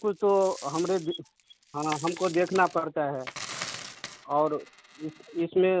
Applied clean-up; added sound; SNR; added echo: none; Coin (dropping); 15 dB; none.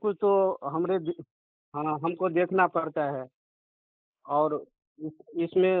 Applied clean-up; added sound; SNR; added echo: neural mask model Resemble Enhance denoiser.